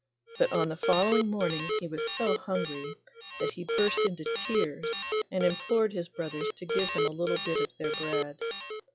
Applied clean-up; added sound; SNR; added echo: classical method log-MMSE.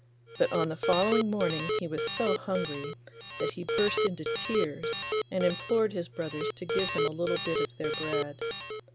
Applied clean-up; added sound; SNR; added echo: none; Alarm; 1 dB; none.